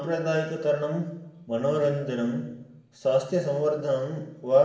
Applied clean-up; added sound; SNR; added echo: none; none; none; reverberation time 0.9 s.